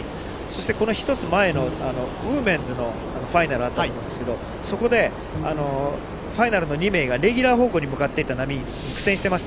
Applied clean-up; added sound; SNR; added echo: none; Bowed string instrument; 16 dB; none.